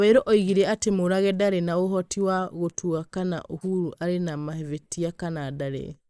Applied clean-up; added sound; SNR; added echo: neural mask model Resemble Enhance denoiser.